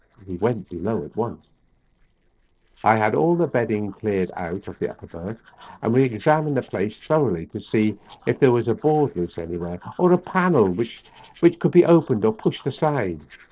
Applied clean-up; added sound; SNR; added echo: neural separator model SepFormer DNS4.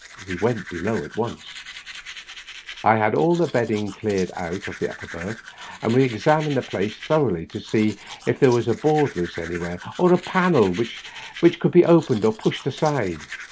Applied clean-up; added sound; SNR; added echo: none; Domestic sounds, home sounds; 17 dB; none.